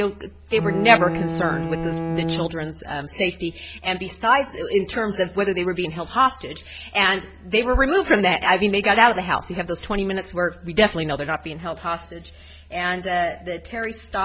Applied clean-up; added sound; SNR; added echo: none; Bowed string instrument; 4 dB; none.